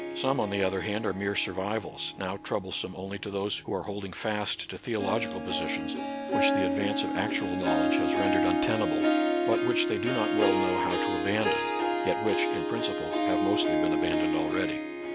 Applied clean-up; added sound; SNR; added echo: none; Harp; -2 dB; none.